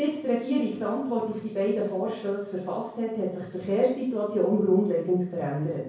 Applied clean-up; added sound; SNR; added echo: none; none; none; reverberation time 0.6 s.